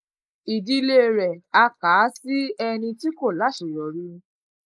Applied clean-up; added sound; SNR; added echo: neural mask model Resemble Enhance denoiser.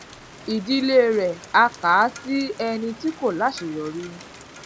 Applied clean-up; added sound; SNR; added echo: none; Rain; 19 dB; none.